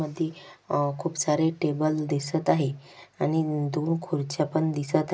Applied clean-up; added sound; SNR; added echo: none; none; none; none.